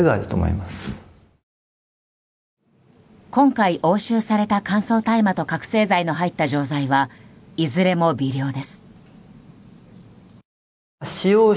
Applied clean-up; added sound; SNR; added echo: none; none; none; none.